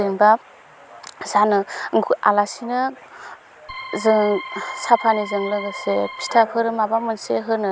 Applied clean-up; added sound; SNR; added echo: none; Organ; 12 dB; none.